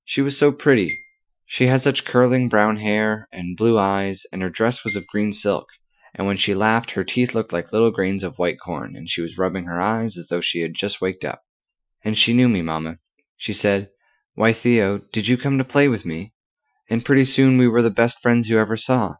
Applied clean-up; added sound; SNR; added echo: classical method Wiener filter.